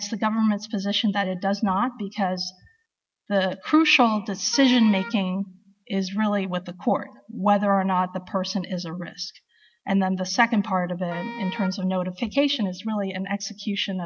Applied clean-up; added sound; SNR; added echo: none; Wind instrument, woodwind instrument; 15 dB; none.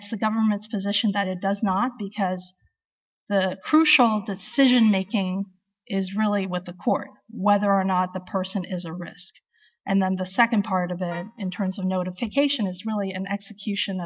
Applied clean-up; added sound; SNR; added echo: neural mask model DeepFilterNet 3.